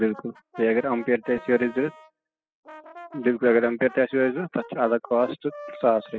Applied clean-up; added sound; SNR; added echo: classical method spectral subtraction.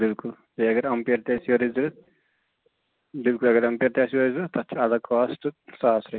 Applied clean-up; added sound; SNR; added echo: none; none; none; none.